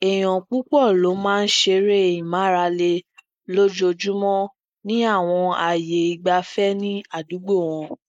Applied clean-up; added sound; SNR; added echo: neural mask model Resemble Enhance denoiser.